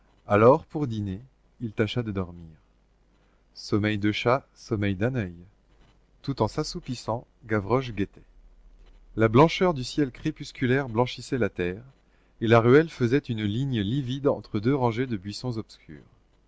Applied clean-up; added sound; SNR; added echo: none; none; none; none.